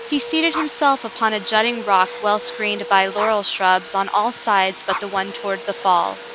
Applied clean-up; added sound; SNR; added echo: none; Dog + Domestic sounds, home sounds; 12 dB; none.